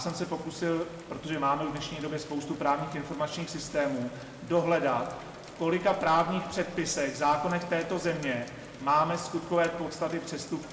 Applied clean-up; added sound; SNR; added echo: none; Rain; 20 dB; reverberation time 1.3 s.